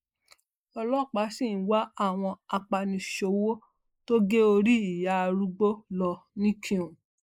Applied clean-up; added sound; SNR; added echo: neural mask model Resemble Enhance denoiser.